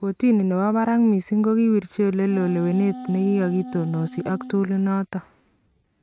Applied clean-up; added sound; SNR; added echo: neural mask model RNNoise.